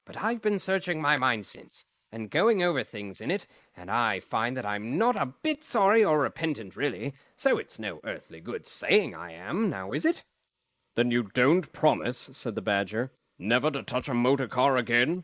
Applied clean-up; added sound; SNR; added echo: neural mask model Resemble Enhance denoiser.